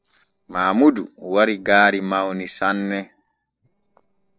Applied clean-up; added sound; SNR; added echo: neural separator model SepFormer DNS4.